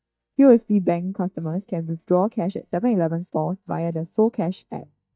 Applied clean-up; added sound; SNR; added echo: neural mask model DeepFilterNet 3.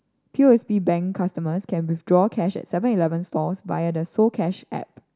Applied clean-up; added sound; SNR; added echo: none; none; none; none.